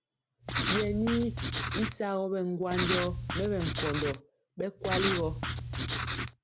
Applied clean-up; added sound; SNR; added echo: none; Writing; -4 dB; none.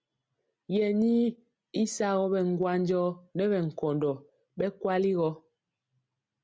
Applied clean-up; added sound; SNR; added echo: none; none; none; none.